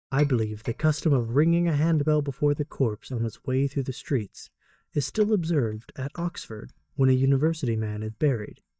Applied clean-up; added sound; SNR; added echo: neural mask model DeepFilterNet 3.